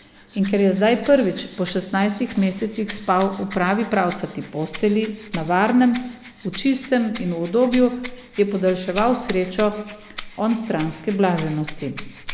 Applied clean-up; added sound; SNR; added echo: none; Rattle (instrument); 16 dB; none.